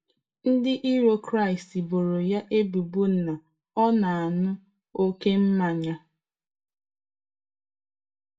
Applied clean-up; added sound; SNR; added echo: none; none; none; reverberation time 0.2 s.